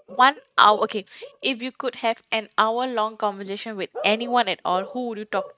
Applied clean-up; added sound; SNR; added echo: neural mask model RNNoise.